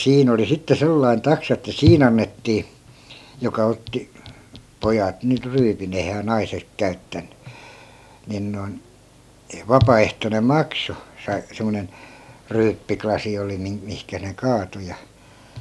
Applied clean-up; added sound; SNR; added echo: none; none; none; none.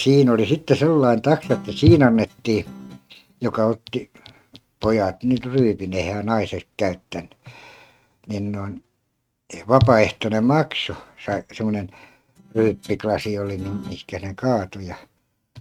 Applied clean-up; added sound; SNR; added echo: neural mask model RNNoise.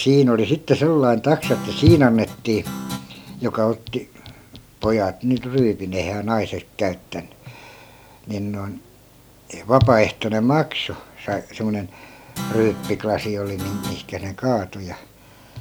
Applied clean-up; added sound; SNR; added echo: none; Guitar; 11 dB; none.